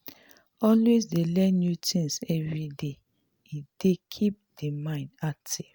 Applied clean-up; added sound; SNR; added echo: none; none; none; none.